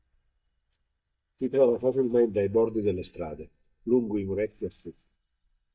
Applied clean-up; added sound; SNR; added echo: neural mask model DeepFilterNet 3.